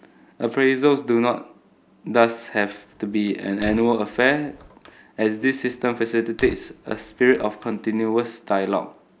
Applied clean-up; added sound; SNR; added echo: none; Fire; 19 dB; none.